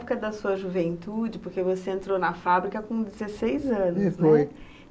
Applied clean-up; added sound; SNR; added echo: none; none; none; none.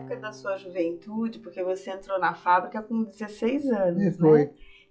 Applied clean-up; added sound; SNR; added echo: classical method log-MMSE.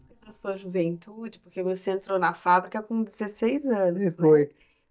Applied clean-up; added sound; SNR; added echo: neural mask model DeepFilterNet 3.